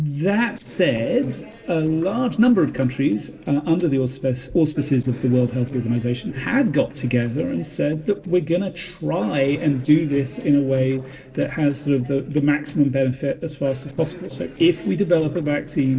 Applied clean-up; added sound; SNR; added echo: neural separator model SepFormer DNS4.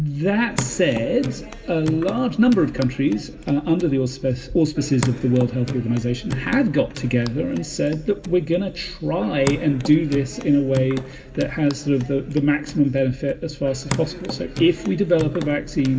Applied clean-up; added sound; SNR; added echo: none; Hands / Wood; 12 dB; reverberation time 2.0 s.